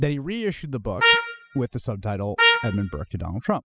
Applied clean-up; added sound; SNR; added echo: classical method spectral subtraction.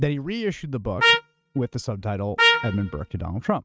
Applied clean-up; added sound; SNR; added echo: neural mask model RNNoise.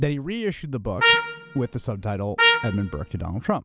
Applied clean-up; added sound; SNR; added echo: none; Trumpet; -3 dB; none.